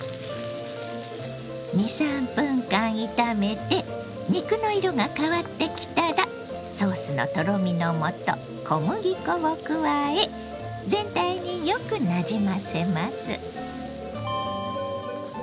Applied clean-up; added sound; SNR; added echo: none; none; none; none.